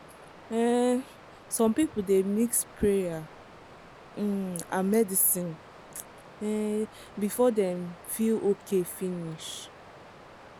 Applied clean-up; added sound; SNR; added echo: none; Water; 20 dB; none.